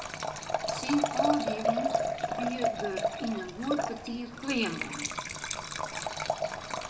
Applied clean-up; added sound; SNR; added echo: none; Liquid; -3 dB; reverberation time 0.6 s.